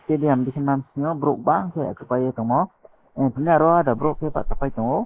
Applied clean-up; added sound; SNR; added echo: neural mask model Resemble Enhance denoiser.